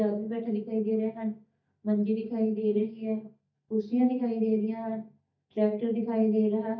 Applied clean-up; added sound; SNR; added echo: neural mask model DeepFilterNet 3.